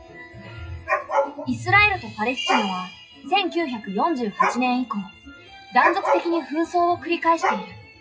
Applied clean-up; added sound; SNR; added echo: classical method WPE with log-MMSE.